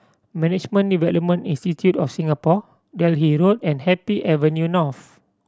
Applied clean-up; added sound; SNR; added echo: none; none; none; none.